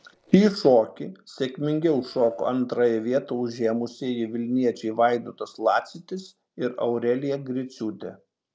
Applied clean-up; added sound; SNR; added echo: neural separator model SepFormer DNS4.